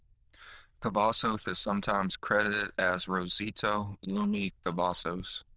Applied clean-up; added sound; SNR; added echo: neural diffusion model UNIVERSE++.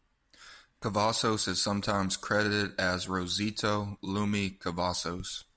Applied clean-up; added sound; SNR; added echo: none; none; none; none.